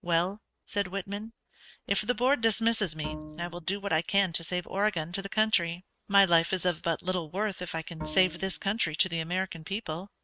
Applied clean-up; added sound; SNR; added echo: neural mask model RNNoise.